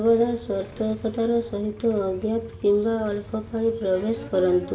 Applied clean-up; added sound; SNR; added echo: none; Idling / Engine starting / Motorcycle / Accelerating, revving, vroom; 19 dB; reverberation time 0.7 s.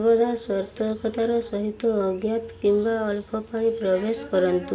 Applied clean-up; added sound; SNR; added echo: none; none; none; none.